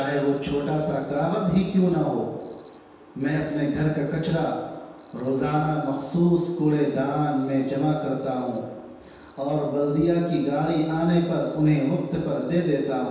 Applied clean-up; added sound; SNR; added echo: none; Cricket; 19 dB; reverberation time 1.2 s.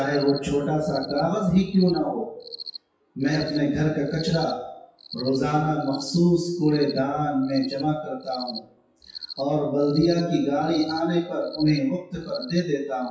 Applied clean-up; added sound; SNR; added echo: classical method WPE with log-MMSE.